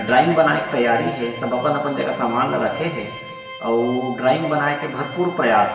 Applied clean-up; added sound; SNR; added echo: none; Organ; 15 dB; reverberation time 1.4 s.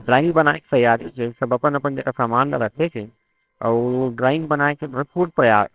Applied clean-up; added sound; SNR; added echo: neural separator model SepFormer WHAMR!.